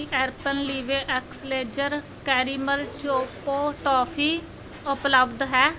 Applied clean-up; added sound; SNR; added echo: none; none; none; none.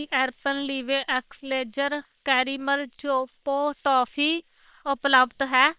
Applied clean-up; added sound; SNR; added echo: neural separator model SepFormer WHAM!.